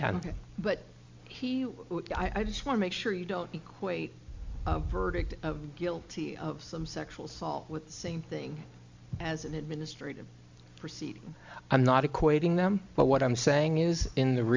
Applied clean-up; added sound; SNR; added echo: none; none; none; none.